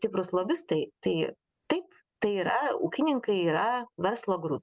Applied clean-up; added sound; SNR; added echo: none; none; none; none.